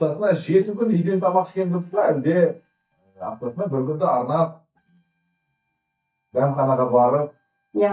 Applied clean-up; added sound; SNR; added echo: neural mask model DeepFilterNet 3.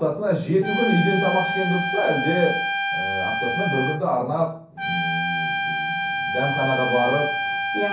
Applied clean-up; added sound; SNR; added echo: none; Trumpet; 1 dB; reverberation time 0.6 s.